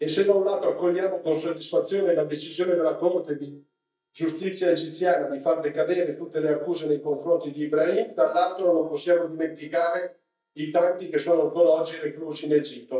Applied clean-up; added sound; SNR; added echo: neural mask model DeepFilterNet 3.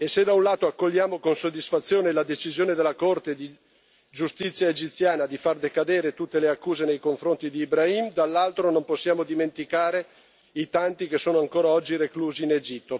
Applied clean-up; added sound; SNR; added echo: none; none; none; none.